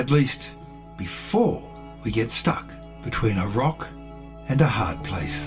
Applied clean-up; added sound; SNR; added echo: none; none; none; reverberation time 0.2 s.